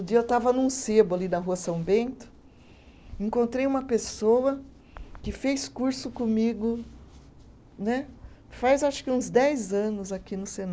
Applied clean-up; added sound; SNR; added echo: none; none; none; none.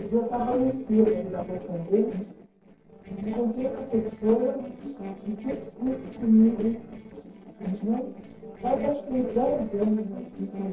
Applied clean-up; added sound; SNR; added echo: neural separator model SepFormer DNS4.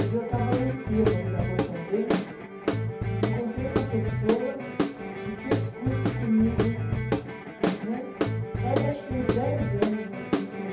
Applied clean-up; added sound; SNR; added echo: none; Guitar / Drum; -2 dB; reverberation time 0.6 s.